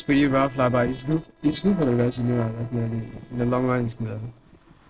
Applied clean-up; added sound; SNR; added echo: neural separator model SepFormer DNS4.